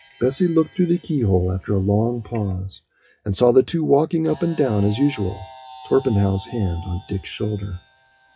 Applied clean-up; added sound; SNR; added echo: classical method WPE with log-MMSE.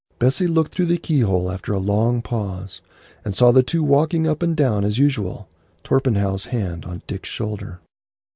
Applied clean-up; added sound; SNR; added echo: none; none; none; none.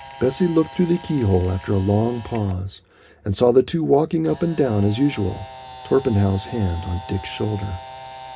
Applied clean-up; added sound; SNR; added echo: none; Camera; 18 dB; reverberation time 0.3 s.